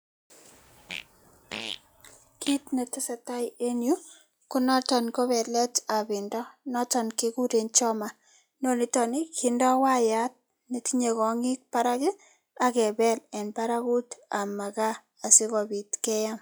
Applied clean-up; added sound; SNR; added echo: classical method log-MMSE.